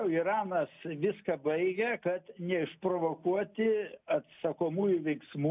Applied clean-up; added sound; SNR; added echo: none; none; none; none.